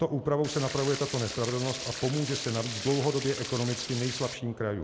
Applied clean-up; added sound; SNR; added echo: none; Stream; 8 dB; none.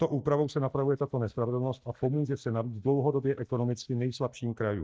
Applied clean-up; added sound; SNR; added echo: neural mask model DeepFilterNet 3.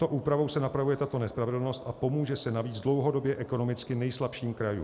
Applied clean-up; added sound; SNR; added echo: none; none; none; none.